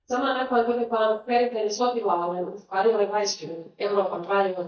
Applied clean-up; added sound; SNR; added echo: neural mask model DeepFilterNet 3.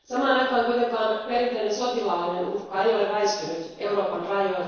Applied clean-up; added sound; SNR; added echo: neural separator model SepFormer DNS4.